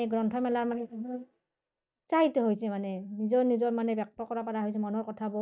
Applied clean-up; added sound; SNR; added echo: neural mask model DeepFilterNet 3.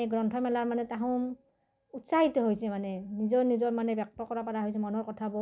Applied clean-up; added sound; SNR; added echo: none; none; none; none.